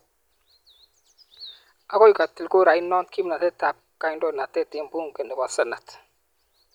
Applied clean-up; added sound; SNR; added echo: none; none; none; none.